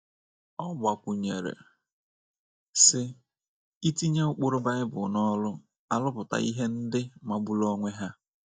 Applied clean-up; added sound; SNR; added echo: neural mask model DeepFilterNet 3.